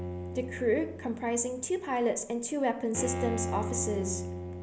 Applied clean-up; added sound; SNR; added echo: none; Bowed string instrument; 6 dB; none.